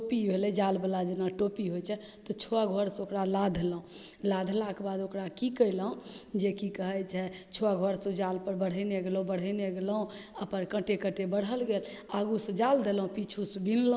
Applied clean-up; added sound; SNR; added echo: none; none; none; none.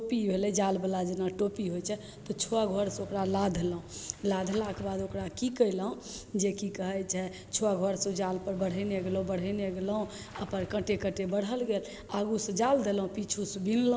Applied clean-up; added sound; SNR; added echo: none; Engine starting / Motorcycle; 17 dB; none.